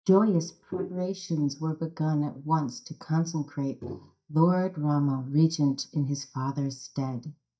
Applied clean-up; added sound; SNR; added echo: neural mask model DeepFilterNet 3.